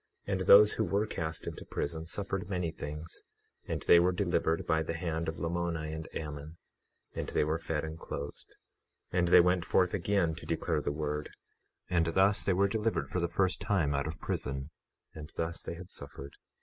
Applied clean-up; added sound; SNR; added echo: none; none; none; none.